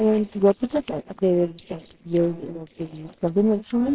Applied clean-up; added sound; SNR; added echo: neural separator model SepFormer WHAMR!.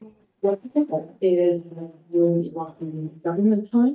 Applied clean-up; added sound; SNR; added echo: neural mask model DeepFilterNet 3.